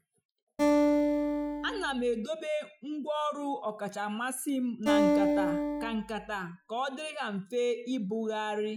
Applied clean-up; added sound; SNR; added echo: classical method Wiener filter.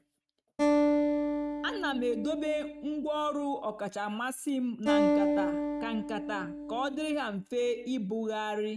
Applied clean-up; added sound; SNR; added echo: neural mask model RNNoise.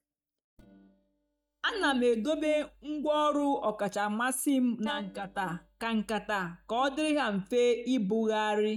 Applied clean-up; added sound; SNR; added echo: neural mask model DeepFilterNet 3.